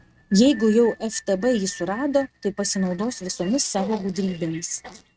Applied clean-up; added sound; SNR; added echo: neural mask model RNNoise.